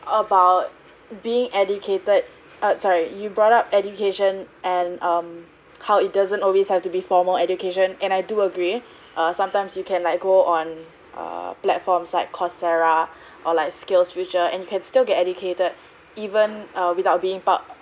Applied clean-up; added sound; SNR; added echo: none; none; none; none.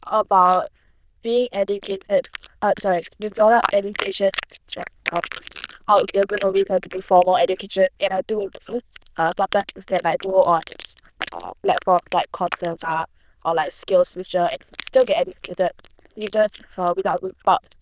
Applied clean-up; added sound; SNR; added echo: neural diffusion model UNIVERSE++.